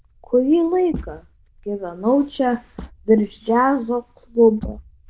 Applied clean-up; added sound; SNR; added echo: neural diffusion model UNIVERSE++.